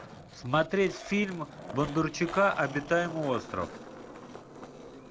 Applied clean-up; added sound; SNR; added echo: none; Skateboard; 13 dB; none.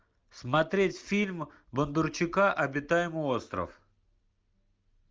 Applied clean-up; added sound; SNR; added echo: none; none; none; none.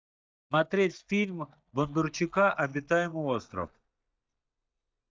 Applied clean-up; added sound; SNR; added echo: neural mask model DeepFilterNet 3.